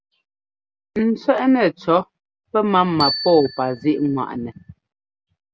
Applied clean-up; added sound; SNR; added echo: none; Bicycle bell; 14 dB; none.